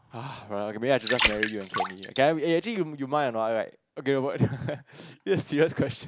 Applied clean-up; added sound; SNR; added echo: none; Water; 5 dB; none.